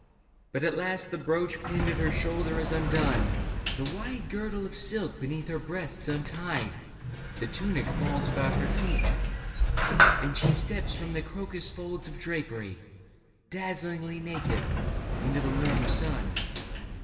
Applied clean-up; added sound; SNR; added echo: none; Sliding door; -3 dB; reverberation time 2.5 s.